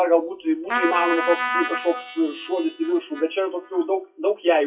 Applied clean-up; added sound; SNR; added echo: classical method WPE with log-MMSE.